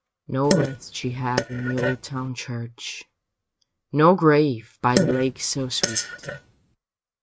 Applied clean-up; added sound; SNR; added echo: neural mask model RNNoise.